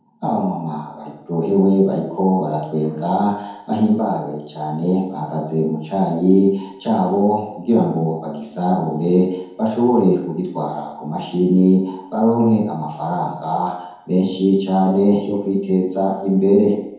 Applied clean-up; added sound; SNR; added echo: none; none; none; reverberation time 0.9 s.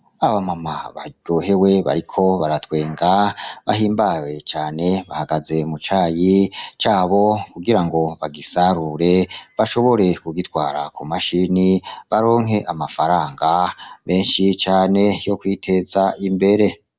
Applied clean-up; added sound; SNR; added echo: none; none; none; none.